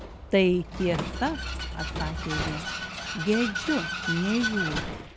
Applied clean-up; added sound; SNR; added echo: none; Vehicle; 4 dB; none.